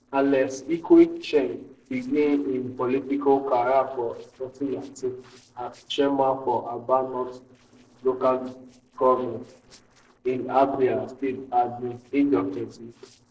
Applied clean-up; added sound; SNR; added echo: neural separator model SepFormer DNS4.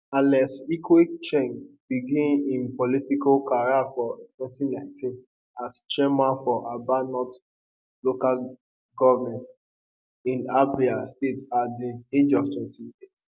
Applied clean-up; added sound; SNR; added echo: none; none; none; none.